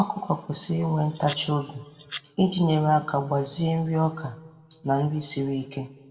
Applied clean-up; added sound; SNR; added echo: none; Domestic sounds, home sounds; 8 dB; reverberation time 0.7 s.